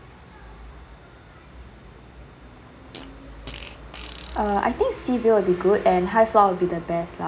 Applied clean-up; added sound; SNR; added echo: none; Fart; 19 dB; none.